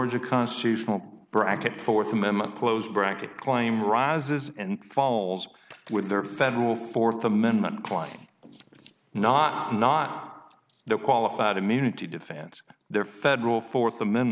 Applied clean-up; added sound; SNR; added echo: none; none; none; none.